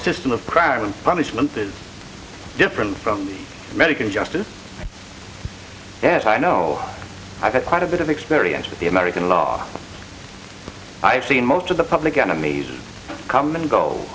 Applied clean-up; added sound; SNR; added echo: none; none; none; none.